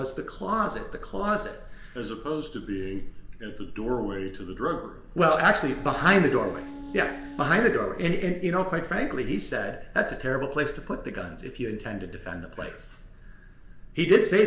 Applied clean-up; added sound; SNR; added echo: none; Wind instrument, woodwind instrument; 14 dB; reverberation time 1.6 s.